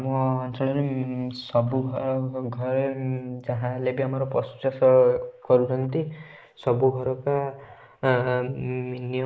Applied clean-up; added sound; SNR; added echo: neural mask model Resemble Enhance denoiser.